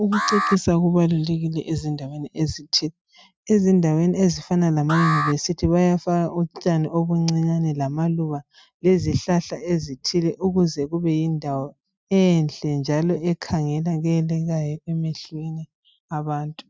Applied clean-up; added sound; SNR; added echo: neural mask model RNNoise.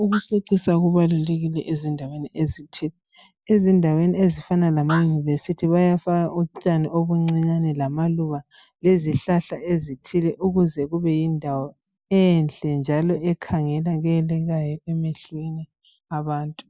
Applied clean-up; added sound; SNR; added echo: neural mask model Resemble Enhance denoiser.